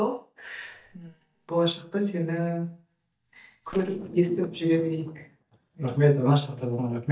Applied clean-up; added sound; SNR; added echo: neural mask model DeepFilterNet 3.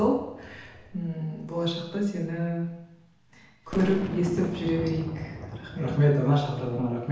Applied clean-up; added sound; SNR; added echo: none; Boom; 12 dB; reverberation time 0.8 s.